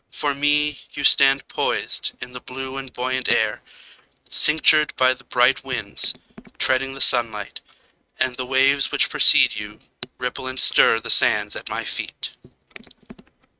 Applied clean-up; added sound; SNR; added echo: neural mask model RNNoise.